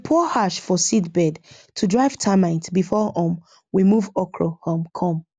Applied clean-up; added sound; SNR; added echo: none; none; none; none.